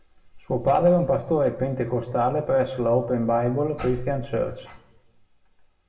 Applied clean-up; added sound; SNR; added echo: none; none; none; reverberation time 0.6 s.